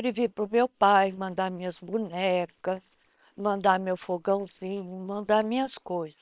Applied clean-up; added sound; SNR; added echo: neural separator model SepFormer WHAM!.